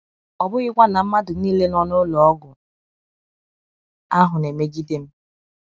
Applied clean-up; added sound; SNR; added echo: none; none; none; none.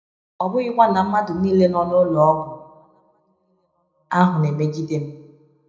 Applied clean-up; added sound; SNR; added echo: none; none; none; reverberation time 0.7 s.